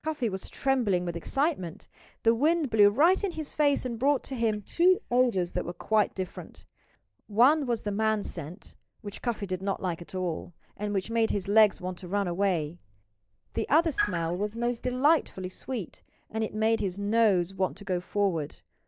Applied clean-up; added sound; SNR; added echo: neural mask model DeepFilterNet 3.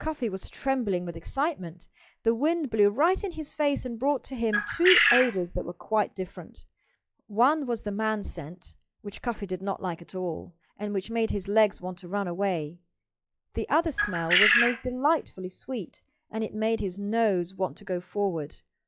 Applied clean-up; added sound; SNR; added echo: classical method log-MMSE.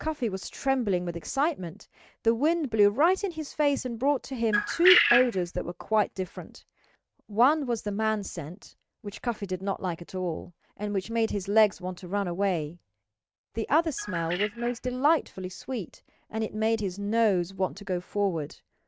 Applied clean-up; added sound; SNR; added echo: neural mask model RNNoise.